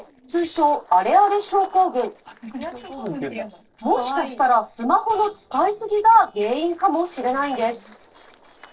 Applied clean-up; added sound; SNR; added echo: neural separator model SepFormer DNS4.